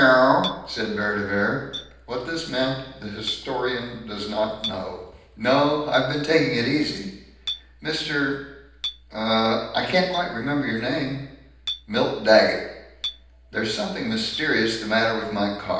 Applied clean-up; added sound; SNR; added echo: none; Chink, clink; 16 dB; reverberation time 0.9 s.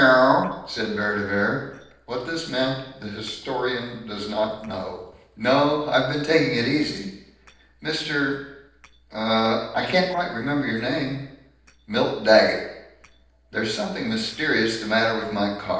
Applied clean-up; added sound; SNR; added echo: neural separator model SepFormer DNS4.